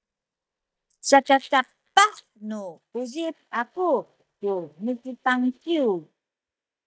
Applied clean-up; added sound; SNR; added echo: neural mask model DeepFilterNet 3.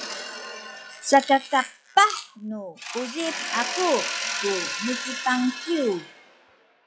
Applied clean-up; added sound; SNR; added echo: classical method log-MMSE.